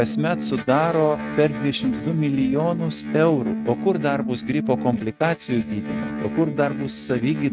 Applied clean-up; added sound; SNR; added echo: neural mask model RNNoise.